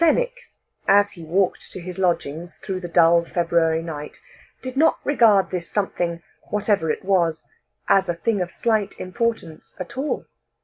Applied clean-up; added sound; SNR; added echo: none; none; none; none.